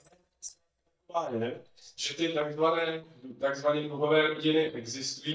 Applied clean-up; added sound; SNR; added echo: neural mask model DeepFilterNet 3.